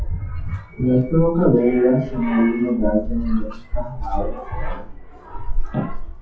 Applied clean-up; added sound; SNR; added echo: classical method WPE with log-MMSE.